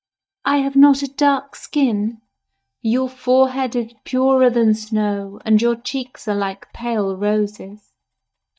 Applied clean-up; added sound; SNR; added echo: neural mask model DeepFilterNet 3.